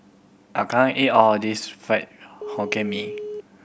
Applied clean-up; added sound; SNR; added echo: none; Telephone; 9 dB; none.